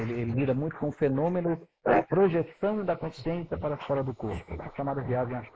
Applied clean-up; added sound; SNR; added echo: neural mask model Resemble Enhance denoiser.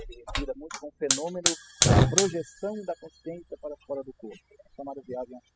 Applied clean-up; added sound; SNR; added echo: classical method spectral subtraction.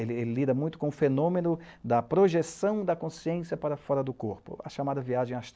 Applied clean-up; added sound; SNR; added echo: none; none; none; none.